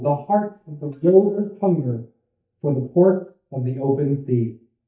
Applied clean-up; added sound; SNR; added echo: neural mask model DeepFilterNet 3.